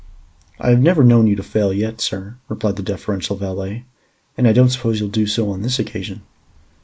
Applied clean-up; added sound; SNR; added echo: neural mask model Resemble Enhance denoiser.